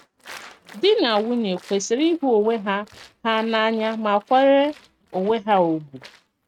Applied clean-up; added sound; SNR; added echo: neural mask model RNNoise.